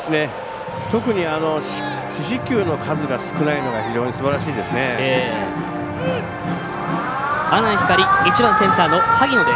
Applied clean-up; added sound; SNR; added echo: none; none; none; none.